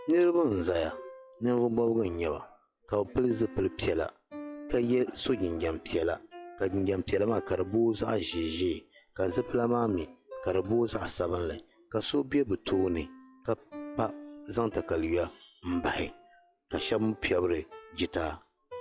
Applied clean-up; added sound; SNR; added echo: classical method log-MMSE.